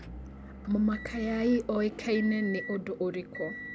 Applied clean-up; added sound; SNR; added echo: none; Motor vehicle (road) / Engine; 12 dB; none.